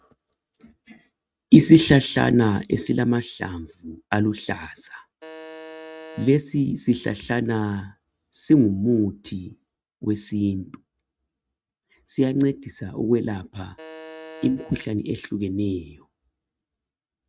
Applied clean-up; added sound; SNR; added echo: neural mask model RNNoise.